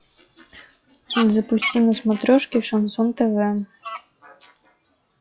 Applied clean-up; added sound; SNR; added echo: classical method log-MMSE.